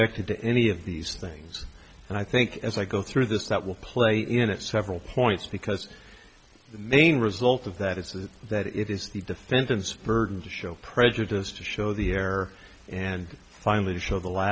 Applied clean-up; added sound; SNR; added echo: none; none; none; none.